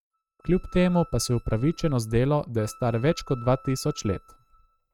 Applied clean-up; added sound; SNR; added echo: neural mask model RNNoise.